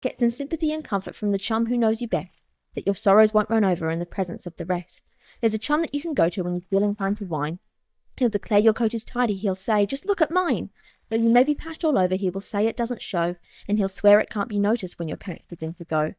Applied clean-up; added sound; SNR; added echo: neural mask model DeepFilterNet 3.